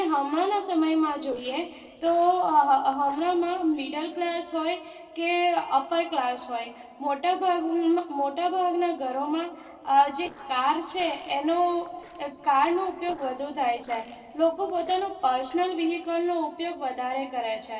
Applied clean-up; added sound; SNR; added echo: neural separator model SepFormer DNS4.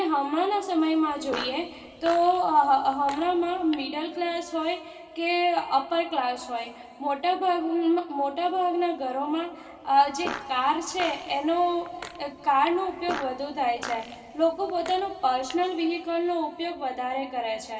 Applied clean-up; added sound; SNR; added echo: none; Fart; 15 dB; reverberation time 2.5 s.